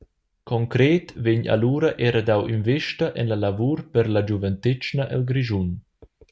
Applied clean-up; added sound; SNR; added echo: none; none; none; none.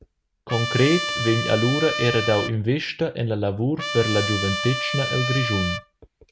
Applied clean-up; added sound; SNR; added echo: none; Trumpet; 5 dB; none.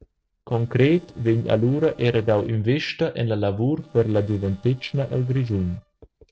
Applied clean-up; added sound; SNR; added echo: neural separator model SepFormer DNS4.